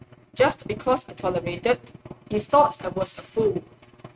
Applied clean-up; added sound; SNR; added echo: neural mask model RNNoise.